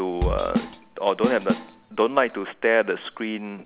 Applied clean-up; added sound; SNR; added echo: none; Drum / Drum kit; 4 dB; none.